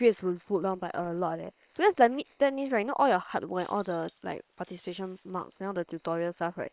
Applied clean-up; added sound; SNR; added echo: neural separator model SepFormer WHAM!.